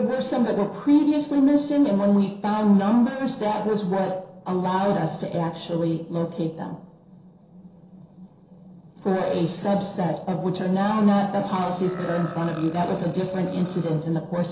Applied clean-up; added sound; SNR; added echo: neural separator model SepFormer DNS4.